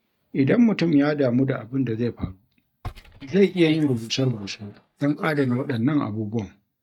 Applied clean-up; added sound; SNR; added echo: neural mask model DeepFilterNet 3.